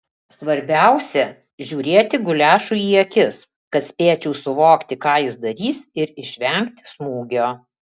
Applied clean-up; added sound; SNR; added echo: none; none; none; none.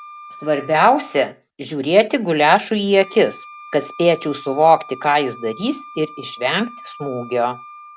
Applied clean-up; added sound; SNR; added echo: none; Wind instrument, woodwind instrument; 20 dB; none.